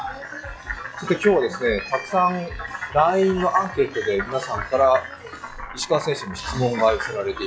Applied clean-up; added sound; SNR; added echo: classical method log-MMSE.